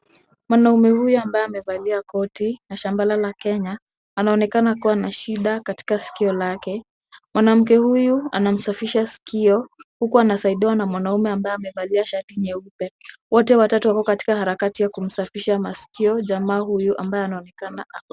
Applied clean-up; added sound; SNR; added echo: none; none; none; none.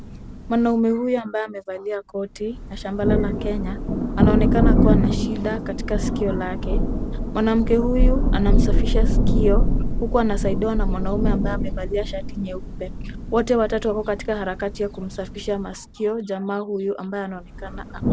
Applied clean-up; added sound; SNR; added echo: none; Thunder; -3 dB; none.